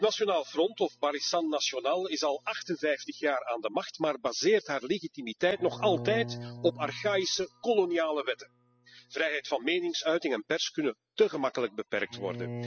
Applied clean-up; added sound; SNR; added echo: classical method spectral subtraction.